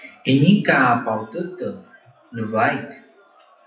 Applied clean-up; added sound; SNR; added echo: classical method WPE with log-MMSE.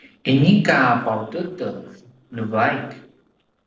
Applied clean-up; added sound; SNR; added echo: neural separator model SepFormer DNS4.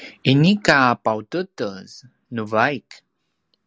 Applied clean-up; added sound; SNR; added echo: none; none; none; none.